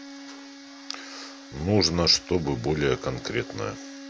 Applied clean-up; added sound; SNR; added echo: none; Bowed string instrument; 17 dB; none.